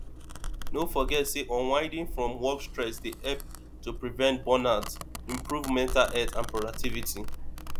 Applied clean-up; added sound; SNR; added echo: none; Domestic sounds, home sounds; 4 dB; none.